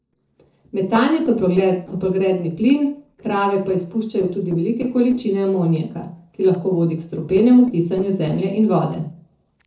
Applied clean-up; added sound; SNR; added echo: neural separator model SepFormer DNS4.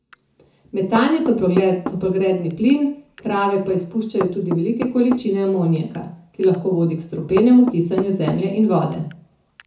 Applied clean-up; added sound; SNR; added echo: none; Knock / Wood; 14 dB; reverberation time 0.6 s.